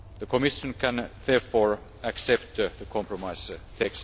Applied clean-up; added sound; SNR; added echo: none; Rain; 17 dB; none.